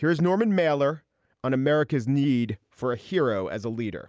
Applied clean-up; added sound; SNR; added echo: none; none; none; none.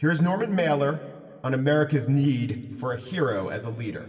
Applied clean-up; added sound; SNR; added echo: none; none; none; reverberation time 1.9 s.